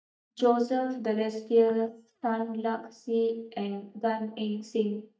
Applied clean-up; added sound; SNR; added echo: neural mask model DeepFilterNet 3.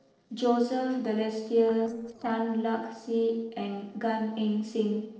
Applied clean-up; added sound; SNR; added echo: neural separator model SepFormer DNS4.